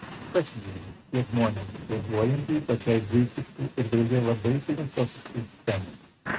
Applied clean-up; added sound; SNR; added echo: neural mask model RNNoise.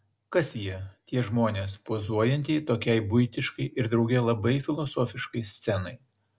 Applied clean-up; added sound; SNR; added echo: none; none; none; none.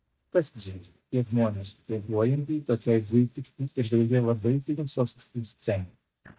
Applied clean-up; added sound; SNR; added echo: neural mask model DeepFilterNet 3.